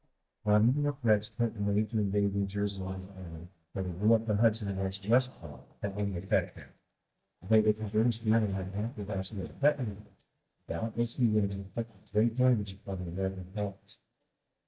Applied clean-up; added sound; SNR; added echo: neural mask model DeepFilterNet 3.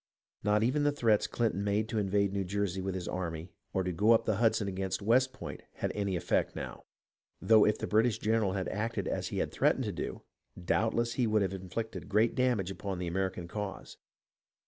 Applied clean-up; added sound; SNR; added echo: none; none; none; none.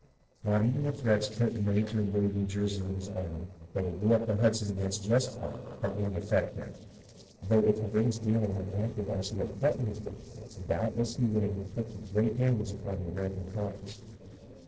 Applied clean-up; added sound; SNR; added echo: neural separator model SepFormer DNS4.